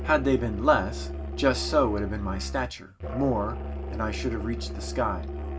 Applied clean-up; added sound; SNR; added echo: none; Musical instrument; 5 dB; reverberation time 0.2 s.